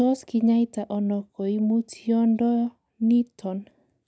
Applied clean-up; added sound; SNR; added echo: none; none; none; none.